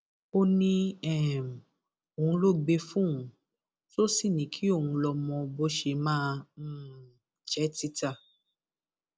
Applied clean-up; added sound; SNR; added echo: none; none; none; none.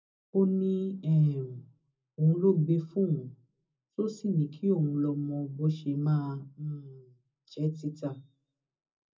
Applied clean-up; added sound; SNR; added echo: none; none; none; reverberation time 0.4 s.